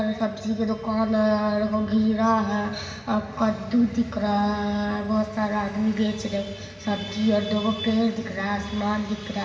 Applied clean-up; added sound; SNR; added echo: none; none; none; reverberation time 1.9 s.